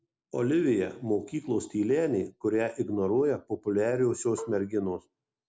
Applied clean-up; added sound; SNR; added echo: none; Marimba, xylophone; 17 dB; none.